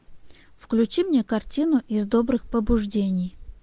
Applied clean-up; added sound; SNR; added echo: none; none; none; none.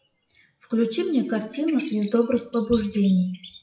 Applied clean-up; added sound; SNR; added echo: classical method WPE with log-MMSE.